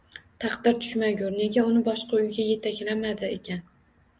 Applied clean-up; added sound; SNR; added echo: none; none; none; none.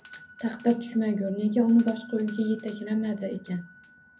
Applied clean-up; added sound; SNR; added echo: none; Doorbell; 8 dB; reverberation time 0.2 s.